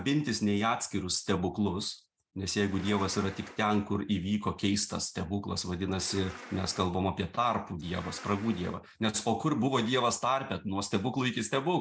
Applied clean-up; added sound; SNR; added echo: none; Insect; 16 dB; none.